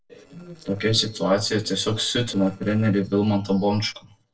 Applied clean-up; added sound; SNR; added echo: neural separator model SepFormer DNS4.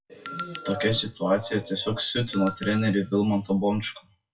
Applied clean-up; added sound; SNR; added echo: classical method WPE with log-MMSE.